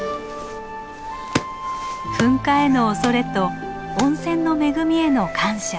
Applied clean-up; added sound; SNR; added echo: none; none; none; none.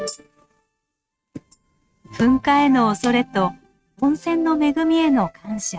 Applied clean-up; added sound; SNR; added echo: neural mask model RNNoise.